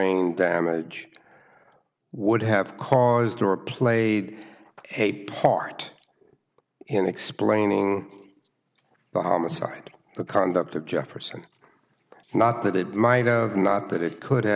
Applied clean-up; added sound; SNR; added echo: none; none; none; none.